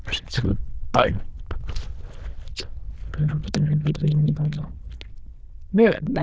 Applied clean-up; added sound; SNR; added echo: neural diffusion model UNIVERSE++.